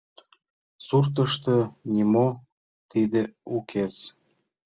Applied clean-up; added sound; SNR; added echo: none; none; none; none.